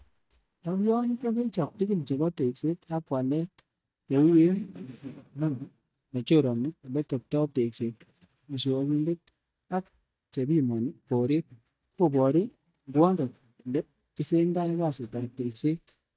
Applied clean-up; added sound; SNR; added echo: neural mask model DeepFilterNet 3.